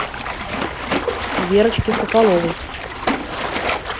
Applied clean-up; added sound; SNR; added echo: none; Splash, splatter; 2 dB; none.